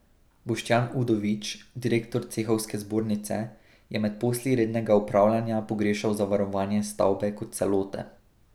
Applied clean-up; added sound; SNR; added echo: none; none; none; none.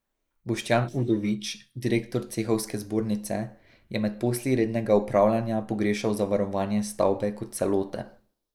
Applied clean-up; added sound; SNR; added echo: neural mask model Resemble Enhance denoiser.